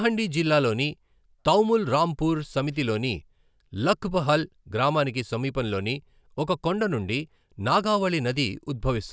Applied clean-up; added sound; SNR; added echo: none; none; none; none.